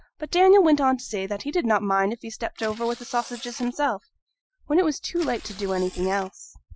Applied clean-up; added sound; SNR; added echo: classical method Wiener filter.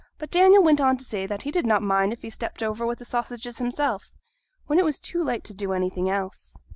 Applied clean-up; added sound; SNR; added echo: none; none; none; none.